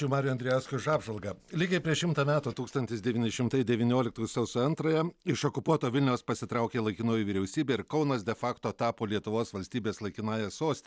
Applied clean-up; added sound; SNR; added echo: none; none; none; none.